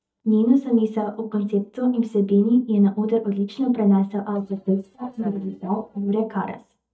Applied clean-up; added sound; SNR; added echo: neural mask model DeepFilterNet 3.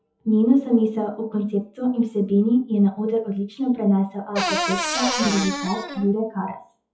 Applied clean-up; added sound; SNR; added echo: classical method WPE with log-MMSE.